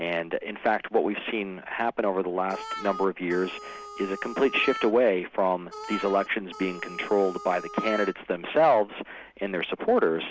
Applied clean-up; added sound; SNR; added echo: none; Harmonica; 12 dB; none.